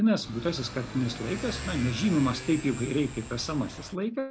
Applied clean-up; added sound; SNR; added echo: none; Motorcycle / Accelerating, revving, vroom; 10 dB; none.